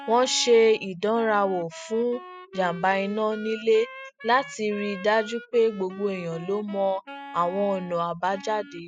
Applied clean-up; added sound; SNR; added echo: classical method spectral subtraction.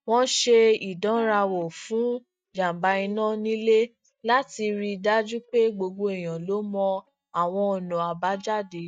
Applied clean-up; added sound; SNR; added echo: neural mask model DeepFilterNet 3.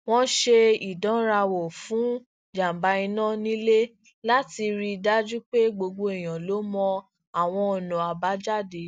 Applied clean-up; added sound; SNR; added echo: none; none; none; none.